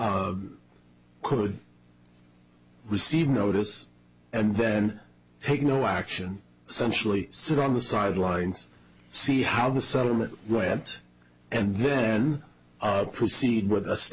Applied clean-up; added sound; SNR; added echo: none; none; none; none.